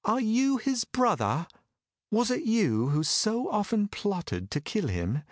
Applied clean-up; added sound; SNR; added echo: none; none; none; none.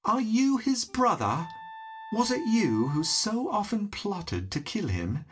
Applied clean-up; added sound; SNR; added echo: none; Wind instrument, woodwind instrument; 18 dB; reverberation time 0.2 s.